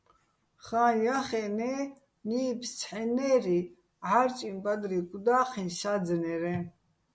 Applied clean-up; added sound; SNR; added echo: none; none; none; none.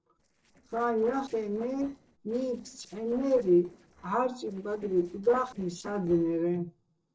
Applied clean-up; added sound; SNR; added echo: neural separator model SepFormer DNS4.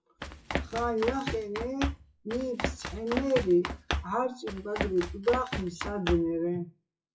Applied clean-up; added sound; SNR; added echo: classical method WPE with log-MMSE.